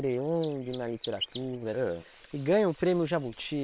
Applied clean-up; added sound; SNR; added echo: neural separator model SepFormer WHAM!.